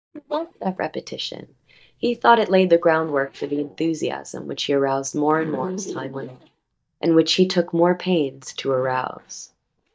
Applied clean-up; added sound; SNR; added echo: neural mask model DeepFilterNet 3.